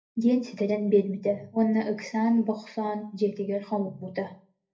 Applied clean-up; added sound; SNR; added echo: none; none; none; reverberation time 0.3 s.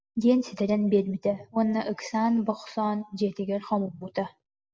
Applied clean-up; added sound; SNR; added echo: none; none; none; none.